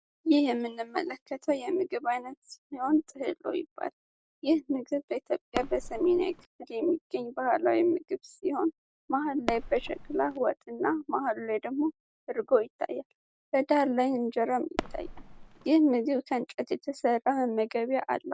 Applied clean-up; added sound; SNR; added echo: none; Fireworks; 9 dB; none.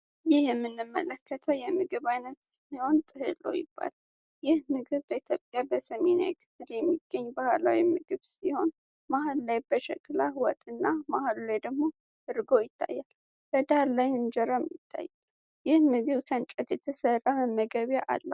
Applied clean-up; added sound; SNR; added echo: none; none; none; none.